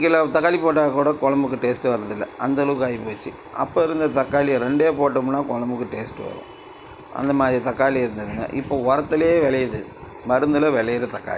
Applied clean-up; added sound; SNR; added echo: none; none; none; none.